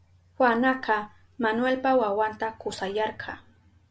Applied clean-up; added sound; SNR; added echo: none; none; none; none.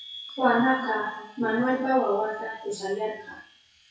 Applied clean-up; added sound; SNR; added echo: classical method WPE with log-MMSE.